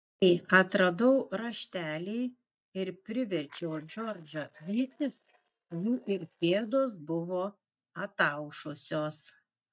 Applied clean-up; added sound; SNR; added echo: neural mask model DeepFilterNet 3.